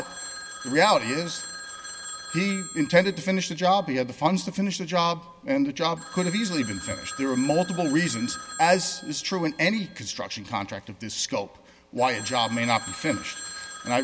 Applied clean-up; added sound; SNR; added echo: none; Telephone; 13 dB; none.